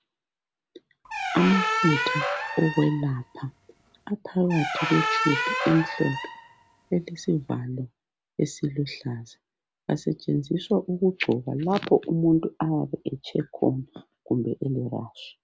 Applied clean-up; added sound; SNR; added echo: none; Squeak; 3 dB; none.